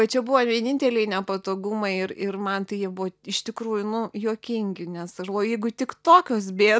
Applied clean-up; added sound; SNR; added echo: none; none; none; none.